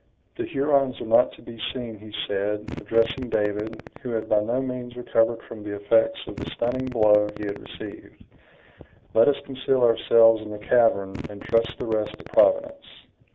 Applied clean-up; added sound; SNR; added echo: none; Fart; 14 dB; none.